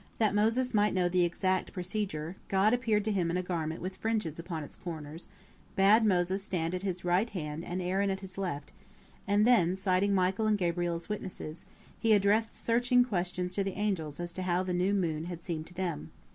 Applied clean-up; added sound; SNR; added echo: none; none; none; none.